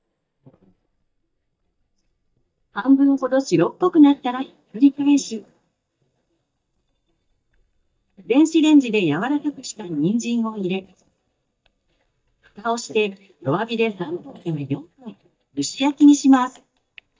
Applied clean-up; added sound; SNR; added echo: neural mask model DeepFilterNet 3.